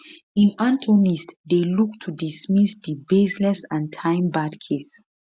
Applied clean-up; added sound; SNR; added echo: none; none; none; none.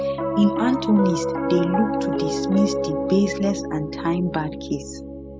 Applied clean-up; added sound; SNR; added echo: none; Piano; 2 dB; none.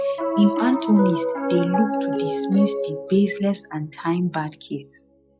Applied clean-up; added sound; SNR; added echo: classical method log-MMSE.